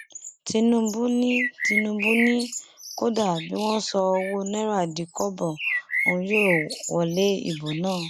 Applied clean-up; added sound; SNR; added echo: none; Bird; 6 dB; none.